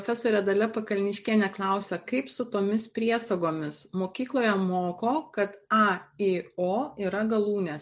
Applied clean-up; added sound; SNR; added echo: none; none; none; none.